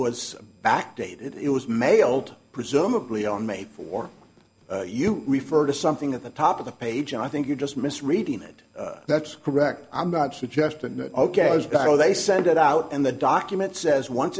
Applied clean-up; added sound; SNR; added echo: none; none; none; none.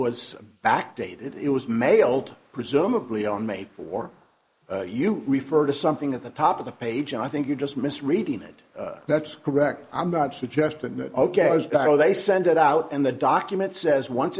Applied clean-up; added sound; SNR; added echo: neural mask model Resemble Enhance denoiser.